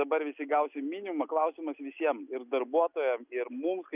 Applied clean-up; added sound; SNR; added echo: none; none; none; none.